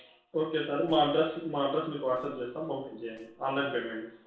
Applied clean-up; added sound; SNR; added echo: neural separator model SepFormer DNS4.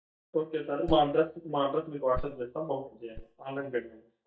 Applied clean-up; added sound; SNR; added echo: neural mask model DeepFilterNet 3.